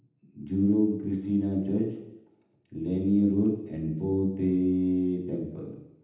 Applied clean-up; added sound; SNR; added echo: none; none; none; reverberation time 0.8 s.